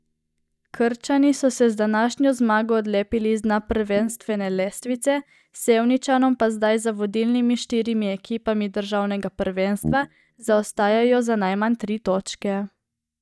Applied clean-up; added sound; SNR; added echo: neural mask model DeepFilterNet 3.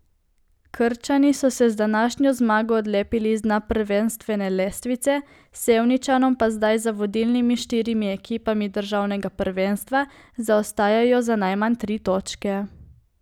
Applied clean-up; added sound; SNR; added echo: none; none; none; none.